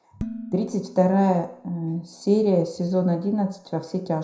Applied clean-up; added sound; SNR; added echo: none; Dishes, pots, and pans; 17 dB; reverberation time 0.5 s.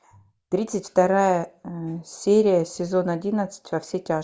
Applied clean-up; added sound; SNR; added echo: none; none; none; none.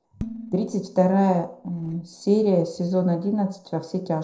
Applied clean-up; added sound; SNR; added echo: neural separator model SepFormer DNS4.